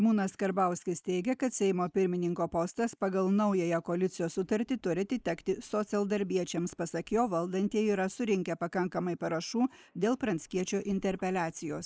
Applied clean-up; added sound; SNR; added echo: neural mask model Resemble Enhance denoiser.